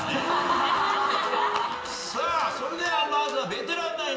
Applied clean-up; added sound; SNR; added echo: none; Wind instrument, woodwind instrument; 13 dB; reverberation time 2.3 s.